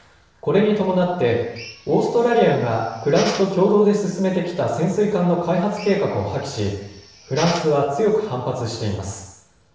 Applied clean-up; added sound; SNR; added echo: none; Drill; 18 dB; reverberation time 0.8 s.